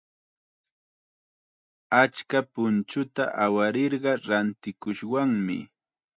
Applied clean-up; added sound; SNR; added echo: none; none; none; none.